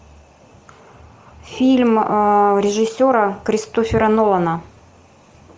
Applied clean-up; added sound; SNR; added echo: none; none; none; none.